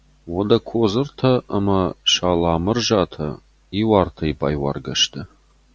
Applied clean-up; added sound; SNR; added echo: none; none; none; none.